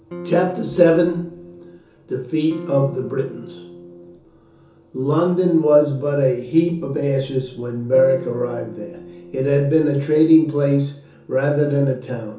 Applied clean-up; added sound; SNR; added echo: none; Electric guitar / Strum; 15 dB; reverberation time 0.7 s.